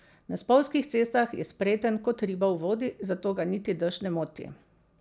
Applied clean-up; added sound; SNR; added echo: none; none; none; none.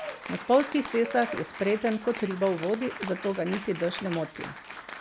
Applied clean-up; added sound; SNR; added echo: none; Applause / Cheering; 11 dB; none.